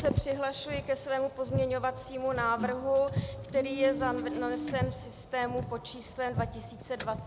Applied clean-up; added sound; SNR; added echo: none; Car; 6 dB; none.